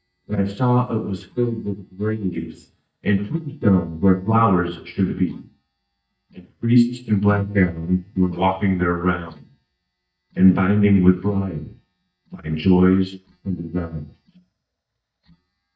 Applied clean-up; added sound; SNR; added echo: neural mask model DeepFilterNet 3.